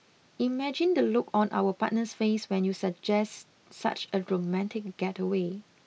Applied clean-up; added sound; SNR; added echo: none; none; none; none.